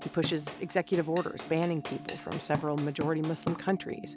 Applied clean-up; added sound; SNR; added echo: none; Drum / Drum kit; 10 dB; none.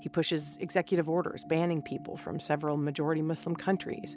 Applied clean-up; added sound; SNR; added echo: none; none; none; none.